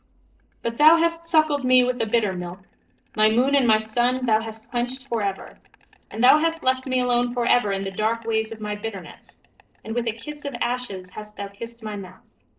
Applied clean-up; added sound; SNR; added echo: neural separator model SepFormer DNS4.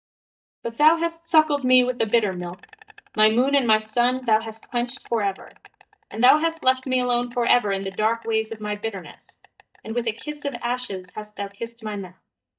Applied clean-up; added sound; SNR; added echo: neural mask model DeepFilterNet 3.